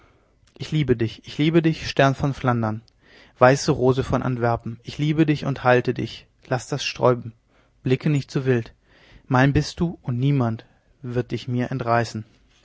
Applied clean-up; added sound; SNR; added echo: none; none; none; none.